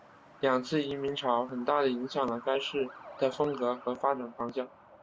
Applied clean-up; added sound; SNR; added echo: none; Truck; 19 dB; none.